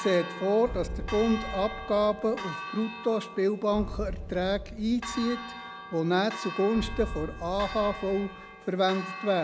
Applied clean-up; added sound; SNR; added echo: none; Boom + Church bell; 9 dB; none.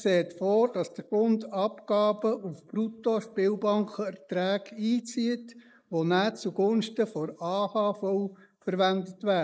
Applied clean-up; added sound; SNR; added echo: neural mask model Resemble Enhance denoiser.